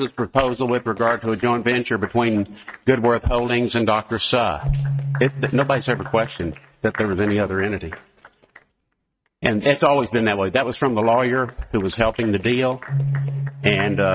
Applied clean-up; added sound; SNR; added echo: neural mask model RNNoise.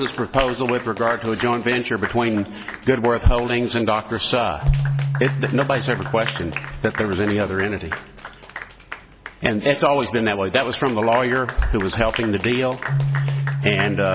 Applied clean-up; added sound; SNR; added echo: none; Keyboard (musical) + Applause / Clapping; 7 dB; none.